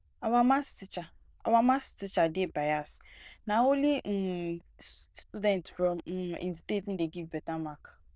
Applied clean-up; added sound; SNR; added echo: neural diffusion model UNIVERSE++.